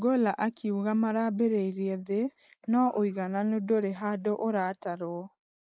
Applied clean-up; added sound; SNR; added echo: neural mask model Resemble Enhance denoiser.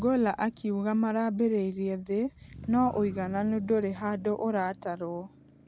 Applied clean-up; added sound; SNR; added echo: none; Motor vehicle (road); 19 dB; none.